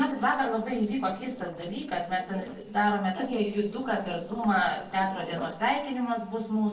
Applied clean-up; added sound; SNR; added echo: neural separator model SepFormer DNS4.